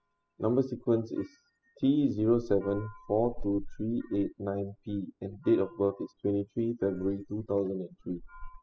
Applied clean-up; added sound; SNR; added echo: classical method spectral subtraction.